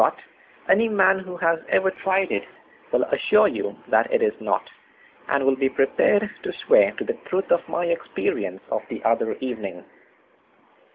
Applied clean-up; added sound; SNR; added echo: none; none; none; none.